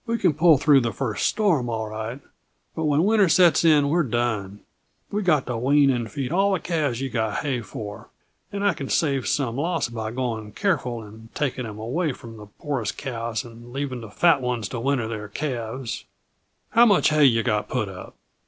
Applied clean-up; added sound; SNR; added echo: none; none; none; none.